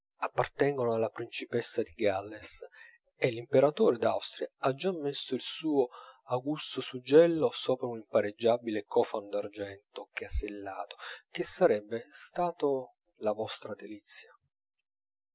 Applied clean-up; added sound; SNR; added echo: none; none; none; none.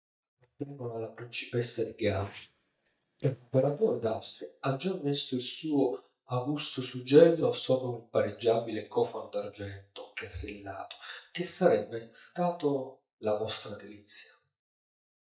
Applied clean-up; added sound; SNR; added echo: neural mask model DeepFilterNet 3.